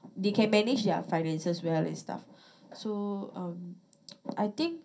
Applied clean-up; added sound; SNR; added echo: none; none; none; reverberation time 0.3 s.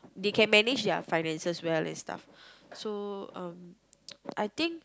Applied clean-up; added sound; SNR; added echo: none; none; none; none.